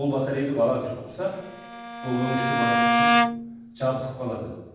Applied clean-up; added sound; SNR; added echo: none; Bowed string instrument; -3 dB; reverberation time 1.2 s.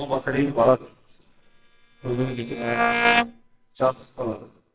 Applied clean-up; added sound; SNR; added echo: neural separator model SepFormer WHAMR!.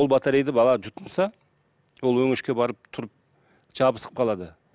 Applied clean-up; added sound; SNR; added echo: none; none; none; none.